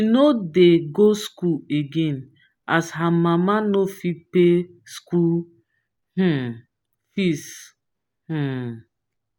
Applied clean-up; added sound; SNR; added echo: none; none; none; none.